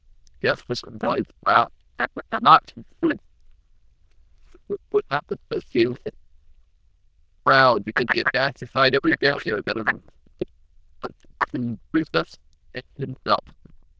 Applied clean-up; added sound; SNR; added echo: neural diffusion model UNIVERSE++.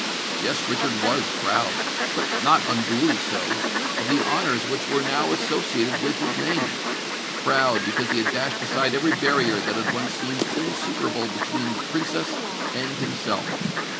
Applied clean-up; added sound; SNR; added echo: none; Fowl; 0 dB; none.